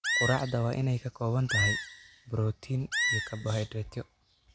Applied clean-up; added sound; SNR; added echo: none; Animal; 3 dB; none.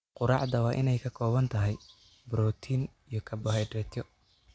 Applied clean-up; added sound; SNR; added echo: none; none; none; none.